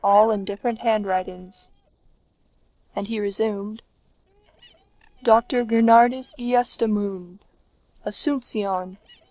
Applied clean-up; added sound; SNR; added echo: neural separator model SepFormer DNS4.